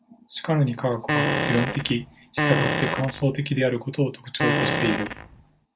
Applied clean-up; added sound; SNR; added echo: none; Fart; 0 dB; none.